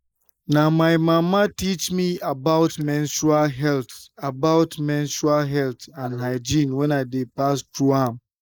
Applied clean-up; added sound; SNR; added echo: neural mask model Resemble Enhance denoiser.